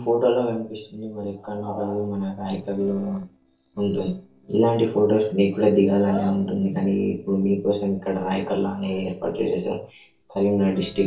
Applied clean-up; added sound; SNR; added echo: neural separator model SepFormer DNS4.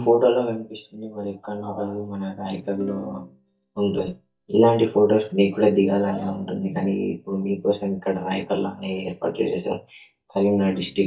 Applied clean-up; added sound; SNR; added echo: neural mask model DeepFilterNet 3.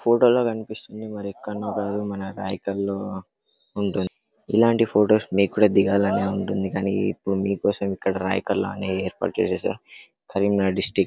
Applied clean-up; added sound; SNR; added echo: none; none; none; none.